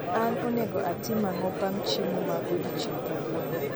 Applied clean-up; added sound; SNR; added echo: none; Crowd; 0 dB; none.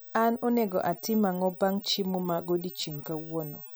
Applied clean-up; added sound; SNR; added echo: none; none; none; none.